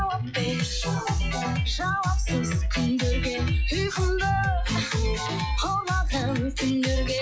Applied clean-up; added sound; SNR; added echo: classical method log-MMSE.